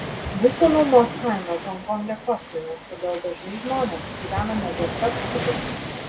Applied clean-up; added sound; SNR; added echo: none; Waves, surf; 7 dB; none.